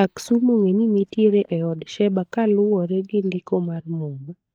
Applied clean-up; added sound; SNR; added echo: neural mask model DeepFilterNet 3.